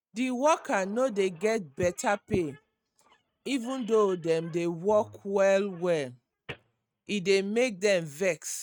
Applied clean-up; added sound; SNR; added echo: neural mask model RNNoise.